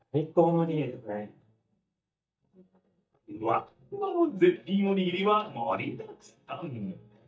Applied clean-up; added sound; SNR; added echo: neural mask model DeepFilterNet 3.